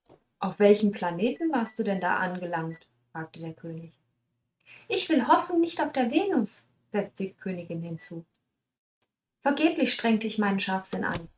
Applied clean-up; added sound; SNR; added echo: neural mask model RNNoise.